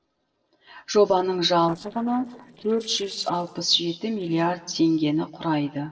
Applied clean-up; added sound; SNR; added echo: neural separator model SepFormer DNS4.